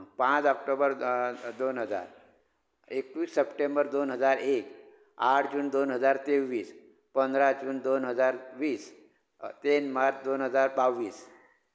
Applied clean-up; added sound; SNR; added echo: none; none; none; none.